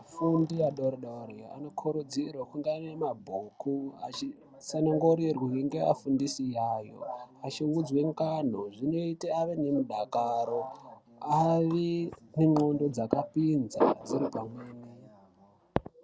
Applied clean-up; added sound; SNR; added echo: none; none; none; none.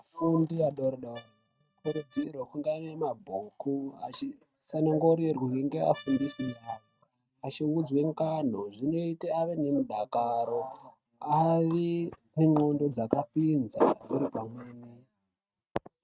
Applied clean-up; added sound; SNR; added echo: neural mask model RNNoise.